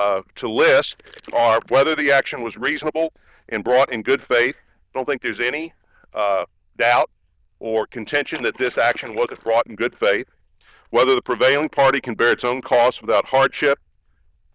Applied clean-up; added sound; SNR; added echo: neural diffusion model UNIVERSE++.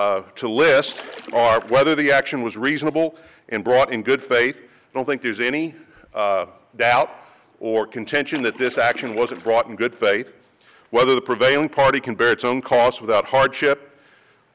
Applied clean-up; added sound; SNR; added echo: none; Splash, splatter; 19 dB; none.